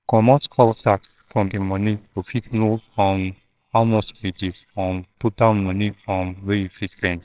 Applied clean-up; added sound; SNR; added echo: neural separator model SepFormer WHAMR!.